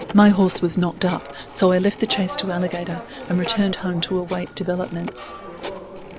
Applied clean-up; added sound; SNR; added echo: none; Telephone; 14 dB; none.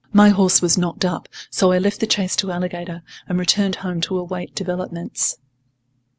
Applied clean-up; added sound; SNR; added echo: none; none; none; none.